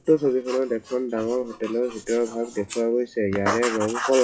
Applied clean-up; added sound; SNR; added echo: classical method WPE with log-MMSE.